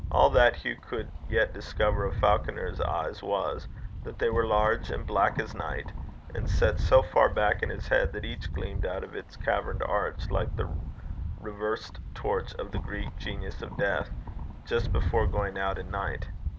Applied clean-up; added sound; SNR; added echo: none; Rattle; 3 dB; none.